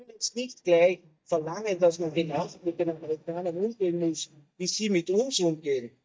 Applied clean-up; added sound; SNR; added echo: neural mask model DeepFilterNet 3.